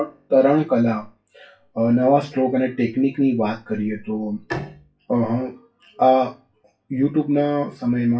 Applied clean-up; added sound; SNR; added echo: classical method WPE with log-MMSE.